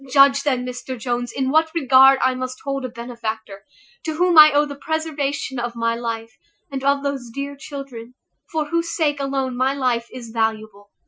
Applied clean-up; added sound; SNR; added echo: classical method Wiener filter.